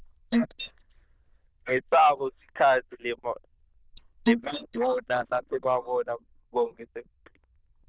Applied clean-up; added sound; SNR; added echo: neural diffusion model UNIVERSE++.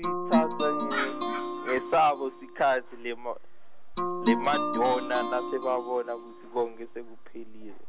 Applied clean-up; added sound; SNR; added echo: none; Guitar; 2 dB; none.